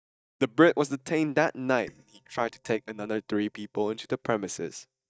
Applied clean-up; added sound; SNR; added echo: neural mask model DeepFilterNet 3.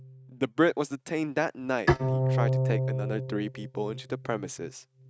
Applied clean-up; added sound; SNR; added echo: neural mask model RNNoise.